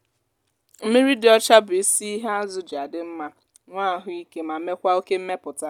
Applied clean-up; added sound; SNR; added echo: none; none; none; none.